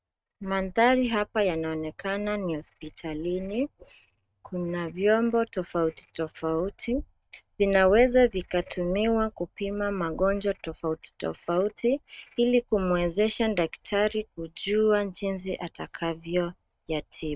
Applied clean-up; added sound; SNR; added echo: neural mask model RNNoise.